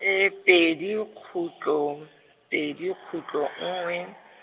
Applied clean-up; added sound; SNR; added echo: none; none; none; none.